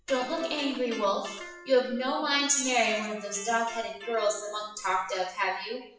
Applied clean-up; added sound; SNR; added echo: classical method WPE with log-MMSE.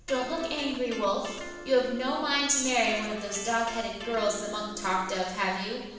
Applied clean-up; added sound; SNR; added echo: none; Electric guitar; 14 dB; reverberation time 1.1 s.